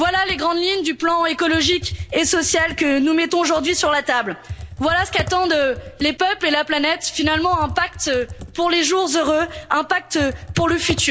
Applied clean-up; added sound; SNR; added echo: none; Computer keyboard; 15 dB; none.